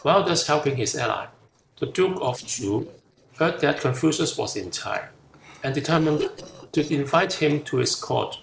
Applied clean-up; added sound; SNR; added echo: neural separator model SepFormer DNS4.